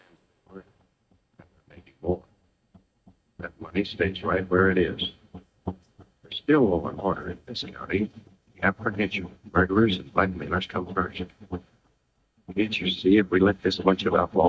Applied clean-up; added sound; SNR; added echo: neural mask model DeepFilterNet 3.